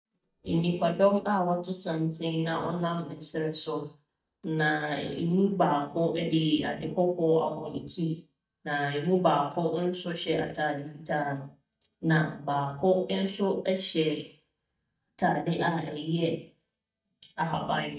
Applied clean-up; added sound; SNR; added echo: neural mask model DeepFilterNet 3.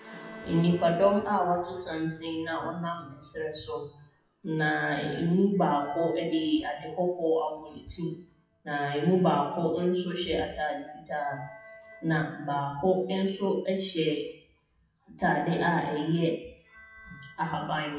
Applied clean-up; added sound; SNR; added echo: classical method WPE with log-MMSE.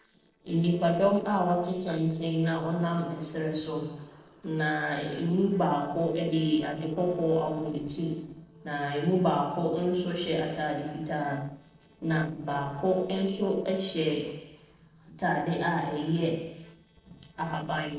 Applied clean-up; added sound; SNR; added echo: neural separator model SepFormer DNS4.